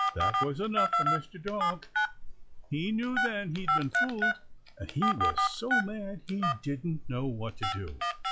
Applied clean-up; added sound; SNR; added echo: classical method log-MMSE.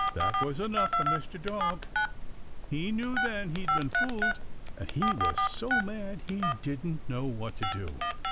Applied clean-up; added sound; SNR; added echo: none; Telephone; -3 dB; none.